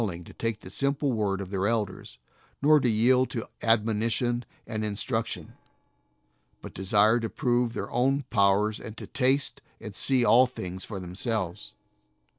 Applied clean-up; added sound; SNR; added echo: neural separator model SepFormer DNS4.